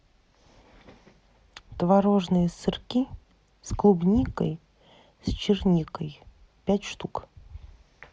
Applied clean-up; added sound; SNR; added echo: none; none; none; none.